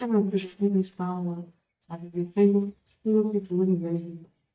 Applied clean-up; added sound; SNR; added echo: neural mask model DeepFilterNet 3.